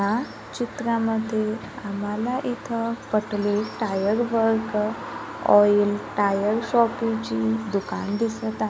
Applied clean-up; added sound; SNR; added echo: none; Bird vocalization, bird call, bird song; 15 dB; none.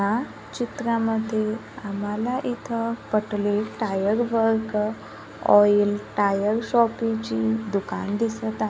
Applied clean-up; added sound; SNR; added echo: none; none; none; none.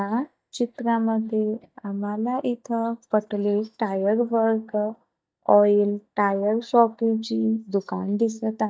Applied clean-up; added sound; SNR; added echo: neural mask model DeepFilterNet 3.